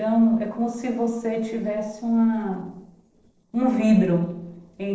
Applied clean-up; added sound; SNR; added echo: neural separator model SepFormer DNS4.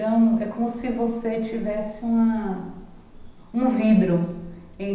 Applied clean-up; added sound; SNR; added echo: none; Bird vocalization, bird call, bird song; 19 dB; reverberation time 0.9 s.